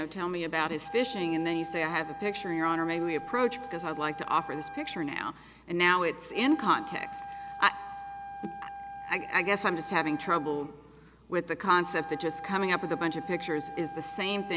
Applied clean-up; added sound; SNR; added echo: none; Wind instrument, woodwind instrument; 12 dB; none.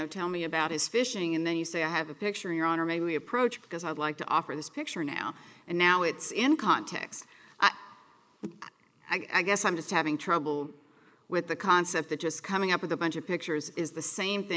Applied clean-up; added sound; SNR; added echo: neural mask model Resemble Enhance denoiser.